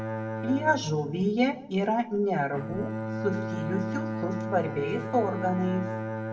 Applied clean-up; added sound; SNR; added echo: none; Bowed string instrument; 5 dB; reverberation time 0.6 s.